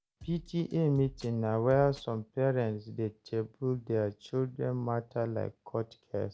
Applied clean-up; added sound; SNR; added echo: none; Drum kit; 20 dB; none.